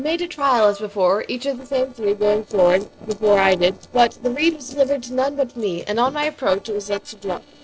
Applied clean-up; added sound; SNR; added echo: neural separator model SepFormer DNS4.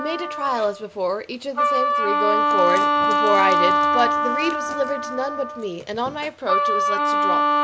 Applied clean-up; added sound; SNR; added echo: none; Wind instrument, woodwind instrument; -4 dB; none.